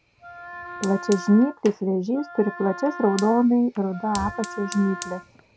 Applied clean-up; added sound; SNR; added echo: none; Wind instrument, woodwind instrument + Fire; 14 dB; none.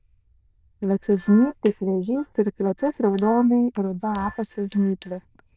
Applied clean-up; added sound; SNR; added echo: neural diffusion model UNIVERSE++.